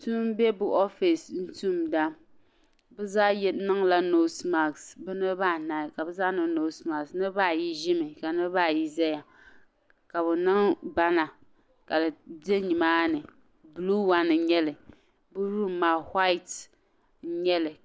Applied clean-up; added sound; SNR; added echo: none; none; none; none.